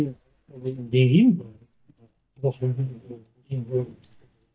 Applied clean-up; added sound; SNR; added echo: neural mask model DeepFilterNet 3.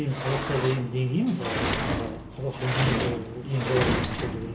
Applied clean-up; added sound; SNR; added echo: none; Sliding door; -1 dB; reverberation time 0.7 s.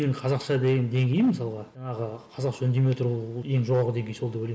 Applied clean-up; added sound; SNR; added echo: none; none; none; none.